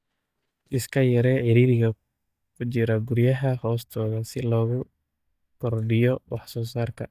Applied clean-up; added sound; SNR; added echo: neural mask model DeepFilterNet 3.